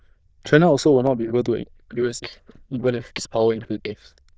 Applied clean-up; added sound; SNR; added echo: neural diffusion model UNIVERSE++.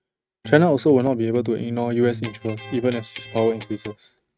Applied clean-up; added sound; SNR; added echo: neural mask model RNNoise.